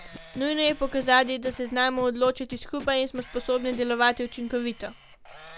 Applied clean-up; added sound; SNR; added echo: none; Camera + Scratching (performance technique); 20 dB; none.